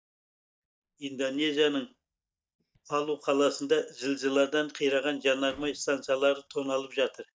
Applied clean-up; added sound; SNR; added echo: neural mask model DeepFilterNet 3.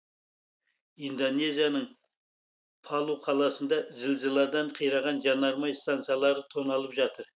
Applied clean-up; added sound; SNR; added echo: none; none; none; none.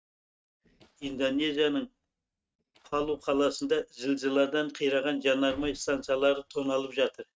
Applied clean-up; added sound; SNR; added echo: neural mask model RNNoise.